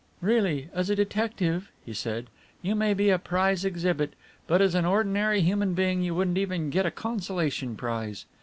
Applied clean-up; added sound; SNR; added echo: none; none; none; none.